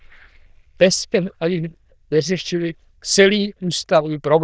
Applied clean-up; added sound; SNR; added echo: neural diffusion model UNIVERSE++.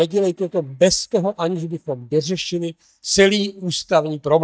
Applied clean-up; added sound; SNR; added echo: neural mask model DeepFilterNet 3.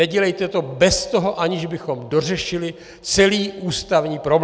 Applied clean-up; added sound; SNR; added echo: none; none; none; none.